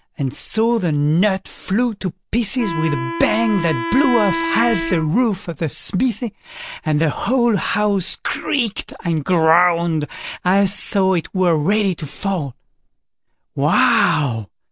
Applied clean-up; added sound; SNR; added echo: none; Wind instrument, woodwind instrument; 6 dB; none.